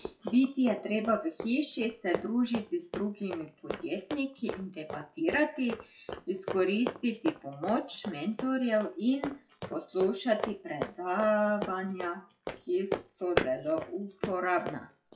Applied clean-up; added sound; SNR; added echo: classical method WPE with log-MMSE.